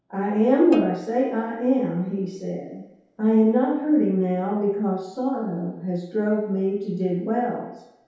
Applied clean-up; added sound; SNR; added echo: none; Plucked string instrument; 17 dB; reverberation time 0.8 s.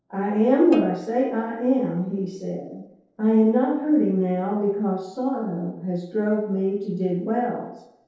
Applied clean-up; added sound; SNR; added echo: neural separator model SepFormer DNS4.